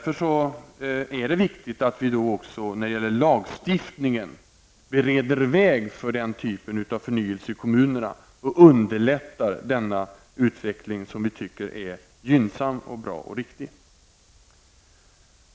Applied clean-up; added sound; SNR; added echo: none; none; none; none.